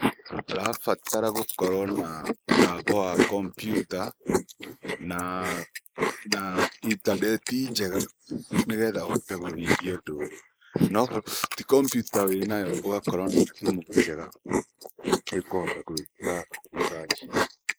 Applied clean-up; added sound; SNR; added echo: neural mask model Resemble Enhance denoiser.